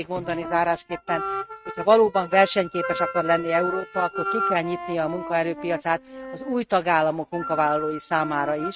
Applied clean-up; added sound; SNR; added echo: neural mask model RNNoise.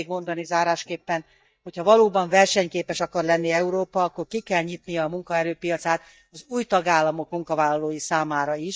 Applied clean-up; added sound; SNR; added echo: neural mask model DeepFilterNet 3.